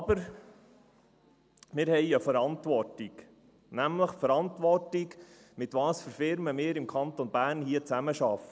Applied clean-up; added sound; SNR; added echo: none; none; none; none.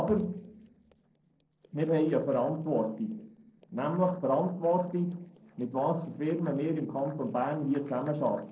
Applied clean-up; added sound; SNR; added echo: neural separator model SepFormer DNS4.